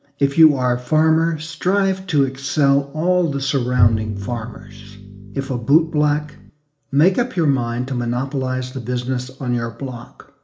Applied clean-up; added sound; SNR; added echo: none; Bowed string instrument; 5 dB; reverberation time 0.4 s.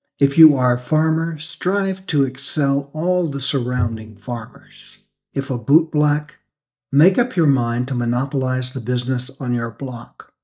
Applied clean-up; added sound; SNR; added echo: neural mask model DeepFilterNet 3.